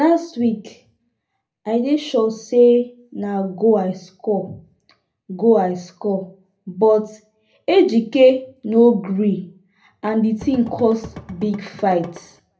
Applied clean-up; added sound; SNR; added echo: none; Drum / Drum kit; 18 dB; reverberation time 0.3 s.